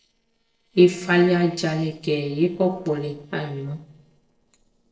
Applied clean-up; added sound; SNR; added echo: neural separator model SepFormer DNS4.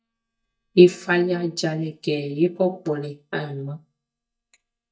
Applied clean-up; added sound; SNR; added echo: neural mask model DeepFilterNet 3.